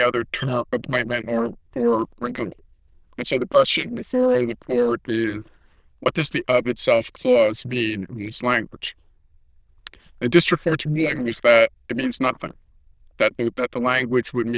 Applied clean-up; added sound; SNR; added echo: neural diffusion model UNIVERSE++.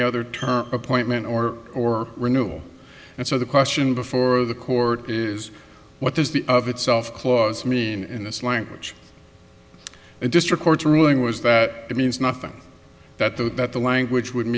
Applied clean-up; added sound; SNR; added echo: none; none; none; none.